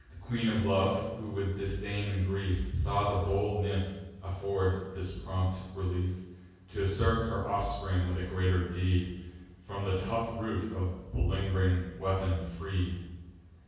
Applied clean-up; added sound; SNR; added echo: none; none; none; reverberation time 1.3 s.